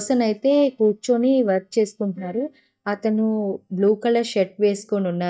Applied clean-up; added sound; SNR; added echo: neural mask model DeepFilterNet 3.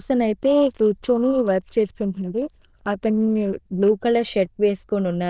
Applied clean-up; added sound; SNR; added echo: neural diffusion model UNIVERSE++.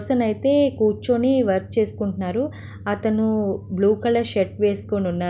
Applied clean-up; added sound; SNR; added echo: none; none; none; none.